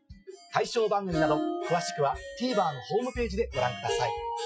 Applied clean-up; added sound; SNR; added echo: classical method Wiener filter.